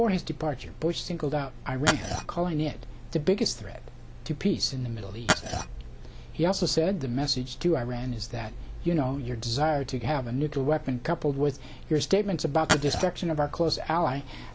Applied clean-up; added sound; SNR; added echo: none; Glass; -1 dB; none.